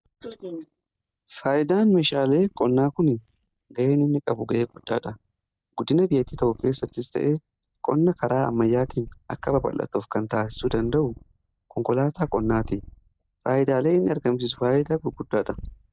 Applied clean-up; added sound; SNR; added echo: neural mask model DeepFilterNet 3.